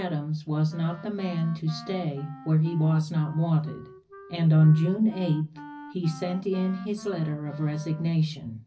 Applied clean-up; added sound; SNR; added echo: none; Wind instrument, woodwind instrument; 19 dB; reverberation time 0.4 s.